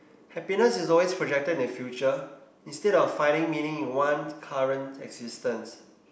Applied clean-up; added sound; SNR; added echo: none; none; none; none.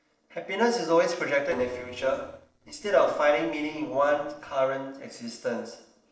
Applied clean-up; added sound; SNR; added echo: neural separator model SepFormer DNS4.